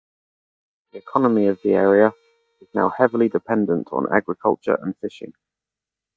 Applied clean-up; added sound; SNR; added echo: neural mask model DeepFilterNet 3.